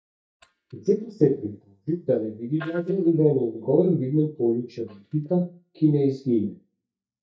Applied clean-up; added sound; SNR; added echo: neural mask model DeepFilterNet 3.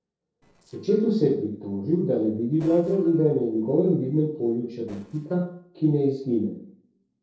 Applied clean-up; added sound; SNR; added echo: neural separator model SepFormer DNS4.